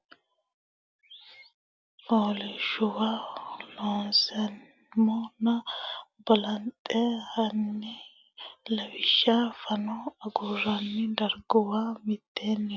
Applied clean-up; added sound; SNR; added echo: none; none; none; none.